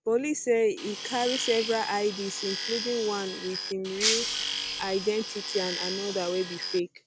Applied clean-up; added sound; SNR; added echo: none; Tools + Shatter; 4 dB; none.